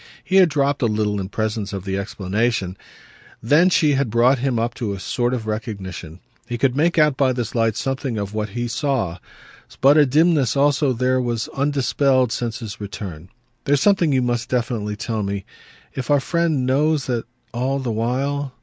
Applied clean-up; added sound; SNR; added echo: none; none; none; none.